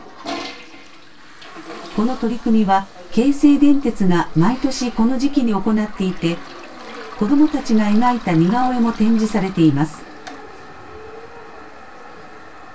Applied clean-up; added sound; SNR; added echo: none; Toilet flush; 19 dB; reverberation time 0.2 s.